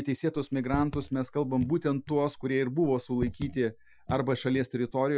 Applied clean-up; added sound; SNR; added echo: classical method Wiener filter.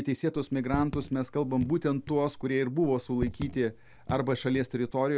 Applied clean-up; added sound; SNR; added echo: none; Raindrop / Drip; 12 dB; none.